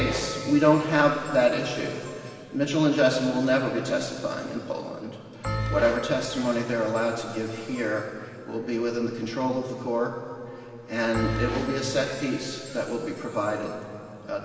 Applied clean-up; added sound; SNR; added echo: none; Bell; 11 dB; reverberation time 2.7 s.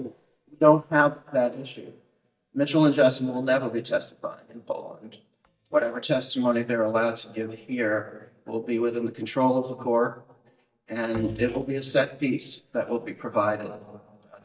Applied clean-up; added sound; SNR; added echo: neural mask model DeepFilterNet 3.